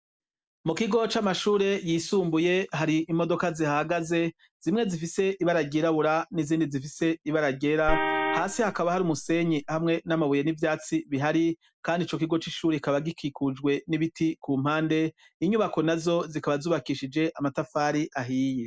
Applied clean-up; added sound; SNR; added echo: none; Vehicle horn, car horn, honking; 4 dB; none.